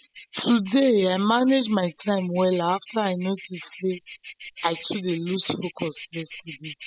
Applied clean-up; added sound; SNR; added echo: classical method spectral subtraction.